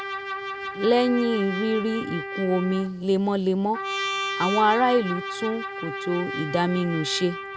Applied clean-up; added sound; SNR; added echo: none; Trumpet; 7 dB; none.